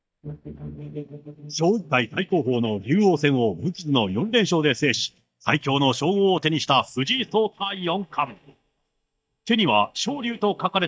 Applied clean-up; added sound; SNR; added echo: neural mask model DeepFilterNet 3.